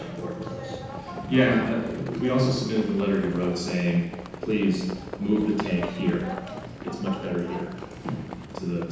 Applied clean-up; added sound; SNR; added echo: none; Livestock, farm animals, working animals; 11 dB; reverberation time 0.9 s.